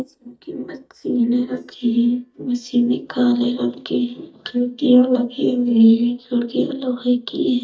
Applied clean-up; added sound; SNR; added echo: neural mask model DeepFilterNet 3.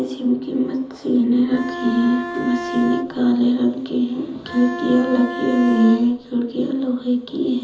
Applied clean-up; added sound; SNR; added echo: none; Bowed string instrument; 9 dB; reverberation time 1.2 s.